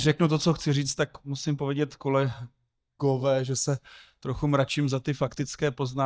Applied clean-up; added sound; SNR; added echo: neural mask model DeepFilterNet 3.